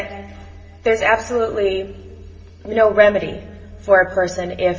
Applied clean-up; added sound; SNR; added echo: none; none; none; reverberation time 1.7 s.